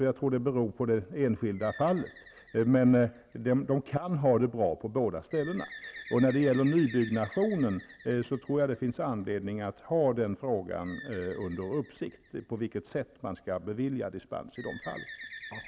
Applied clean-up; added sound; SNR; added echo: none; Bird; 20 dB; none.